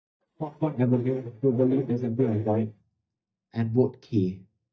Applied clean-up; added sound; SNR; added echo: neural mask model DeepFilterNet 3.